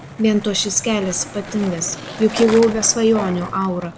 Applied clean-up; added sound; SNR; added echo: none; Skateboard; 13 dB; none.